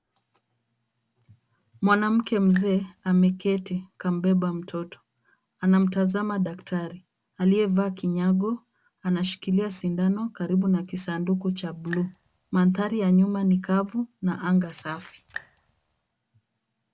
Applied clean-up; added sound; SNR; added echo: none; Raindrop; 19 dB; none.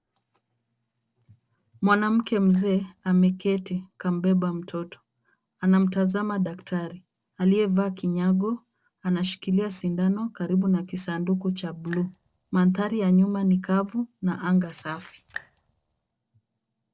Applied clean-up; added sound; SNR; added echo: neural separator model SepFormer DNS4.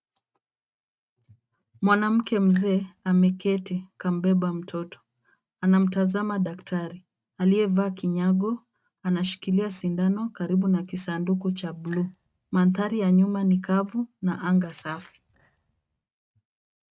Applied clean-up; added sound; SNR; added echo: neural mask model RNNoise.